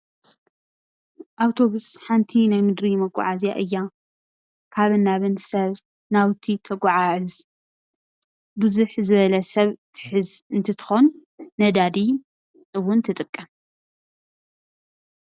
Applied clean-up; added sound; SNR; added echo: none; none; none; none.